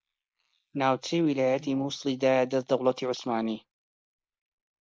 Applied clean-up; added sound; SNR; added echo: neural mask model Resemble Enhance denoiser.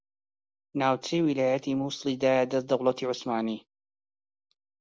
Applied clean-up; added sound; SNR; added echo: none; none; none; none.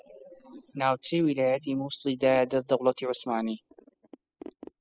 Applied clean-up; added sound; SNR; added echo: classical method spectral subtraction.